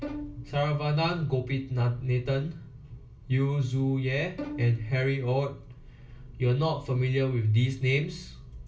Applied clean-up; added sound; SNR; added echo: none; Bowed string instrument; 15 dB; reverberation time 0.2 s.